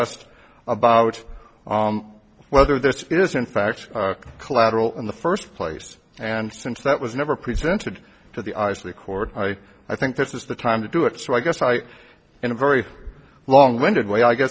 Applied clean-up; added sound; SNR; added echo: none; none; none; none.